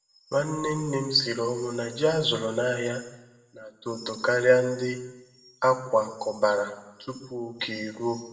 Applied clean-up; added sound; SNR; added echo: none; none; none; reverberation time 0.8 s.